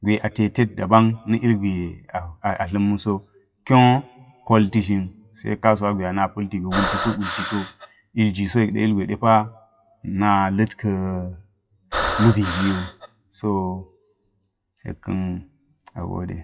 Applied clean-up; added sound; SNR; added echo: classical method WPE with log-MMSE.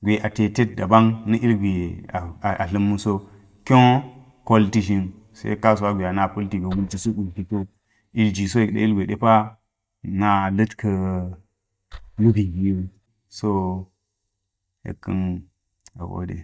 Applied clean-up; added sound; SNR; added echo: neural mask model DeepFilterNet 3.